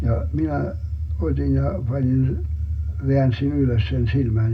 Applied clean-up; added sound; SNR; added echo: none; none; none; reverberation time 0.2 s.